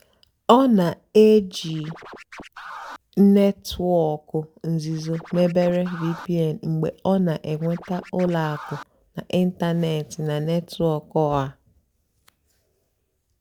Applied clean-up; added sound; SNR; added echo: none; Scratching (performance technique); 18 dB; none.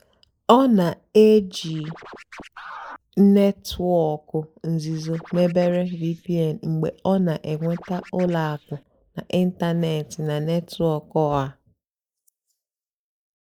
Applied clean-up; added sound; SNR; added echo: neural mask model Resemble Enhance denoiser.